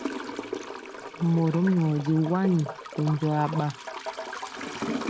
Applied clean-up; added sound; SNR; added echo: none; Toilet flush / Gurgling; 9 dB; none.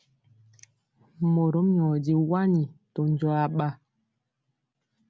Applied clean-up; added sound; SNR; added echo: none; none; none; none.